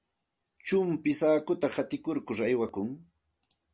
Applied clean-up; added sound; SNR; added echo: none; none; none; none.